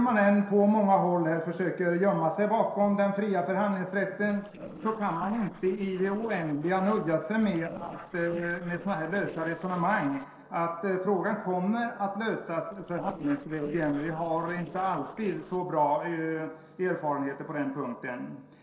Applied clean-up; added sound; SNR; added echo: neural separator model SepFormer DNS4.